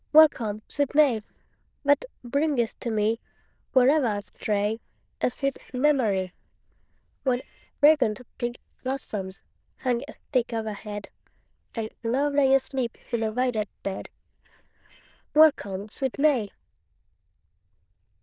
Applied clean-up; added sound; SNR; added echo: neural diffusion model UNIVERSE++.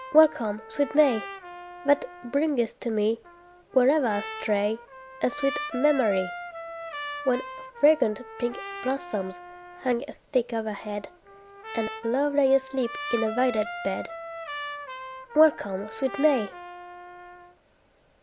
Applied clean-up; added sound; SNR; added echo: none; Trumpet; 12 dB; none.